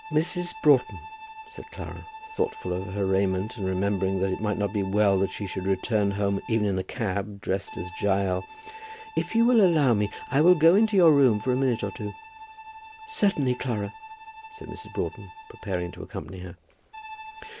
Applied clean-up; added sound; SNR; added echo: none; Bowed string instrument; 17 dB; none.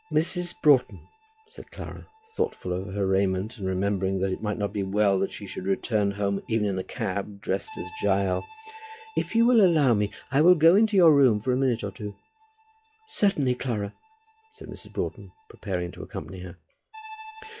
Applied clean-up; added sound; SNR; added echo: classical method log-MMSE.